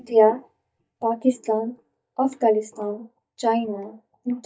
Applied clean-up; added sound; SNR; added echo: neural mask model DeepFilterNet 3.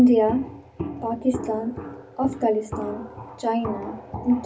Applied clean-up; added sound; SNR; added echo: none; Walk, footsteps; 11 dB; reverberation time 0.4 s.